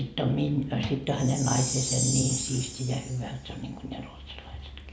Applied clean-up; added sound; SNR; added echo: none; Chime; 6 dB; none.